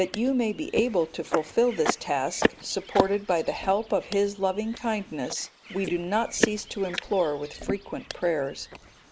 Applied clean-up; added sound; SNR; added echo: neural mask model Resemble Enhance denoiser.